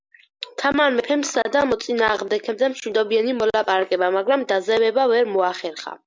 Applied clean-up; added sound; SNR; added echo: none; none; none; none.